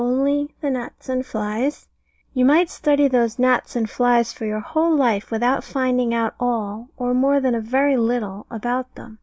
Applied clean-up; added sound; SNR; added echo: none; none; none; none.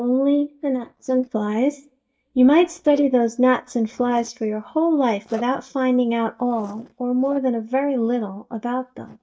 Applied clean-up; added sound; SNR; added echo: neural mask model DeepFilterNet 3.